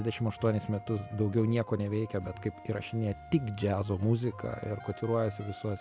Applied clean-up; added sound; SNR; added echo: none; Wind instrument, woodwind instrument; 20 dB; none.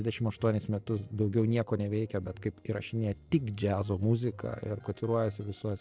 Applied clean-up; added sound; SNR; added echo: neural separator model SepFormer DNS4.